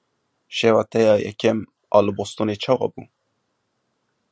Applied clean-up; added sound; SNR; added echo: none; none; none; none.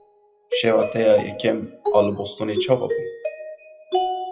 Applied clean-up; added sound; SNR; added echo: classical method WPE with log-MMSE.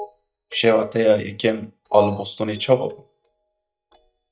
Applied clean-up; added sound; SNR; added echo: neural mask model DeepFilterNet 3.